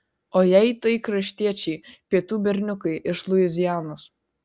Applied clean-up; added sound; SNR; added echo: none; none; none; none.